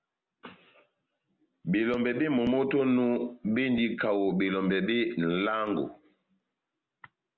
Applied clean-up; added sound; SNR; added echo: none; none; none; none.